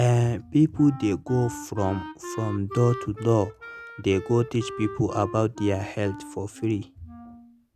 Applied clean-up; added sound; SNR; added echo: none; Wind instrument, woodwind instrument; 14 dB; none.